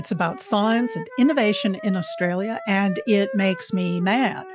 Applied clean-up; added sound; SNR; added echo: classical method Wiener filter.